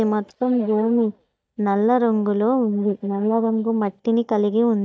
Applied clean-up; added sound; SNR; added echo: neural mask model DeepFilterNet 3.